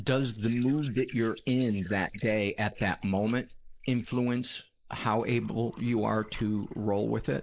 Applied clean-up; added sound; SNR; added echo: neural mask model Resemble Enhance denoiser.